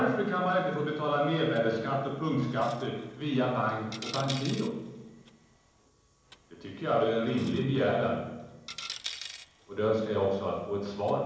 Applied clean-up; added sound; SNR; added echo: none; Coin (dropping); 17 dB; reverberation time 1.0 s.